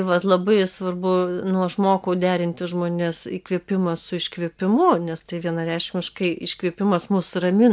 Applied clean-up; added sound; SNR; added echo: none; none; none; none.